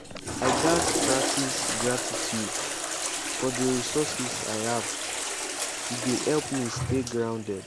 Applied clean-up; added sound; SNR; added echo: none; Toilet flush; -1 dB; none.